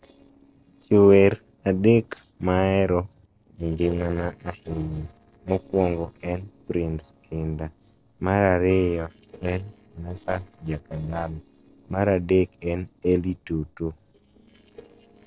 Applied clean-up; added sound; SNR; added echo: neural separator model SepFormer DNS4.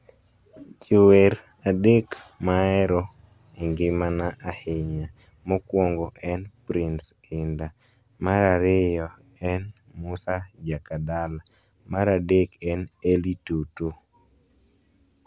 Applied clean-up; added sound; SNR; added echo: none; none; none; none.